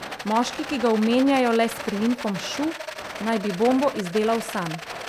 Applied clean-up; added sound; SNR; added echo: none; Rattle; 11 dB; none.